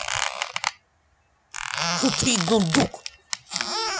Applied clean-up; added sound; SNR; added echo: none; Squeak; 1 dB; none.